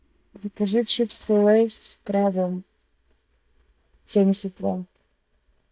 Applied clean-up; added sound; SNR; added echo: neural mask model DeepFilterNet 3.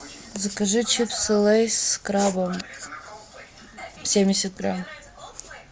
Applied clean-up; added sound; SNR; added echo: none; none; none; none.